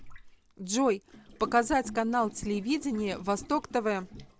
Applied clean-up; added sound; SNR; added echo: none; Gurgling; 17 dB; none.